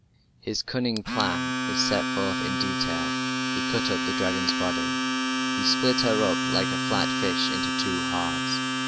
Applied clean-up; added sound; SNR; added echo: none; Domestic sounds, home sounds; -3 dB; none.